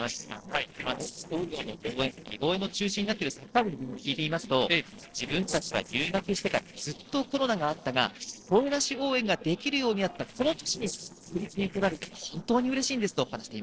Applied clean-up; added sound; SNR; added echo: neural separator model SepFormer DNS4.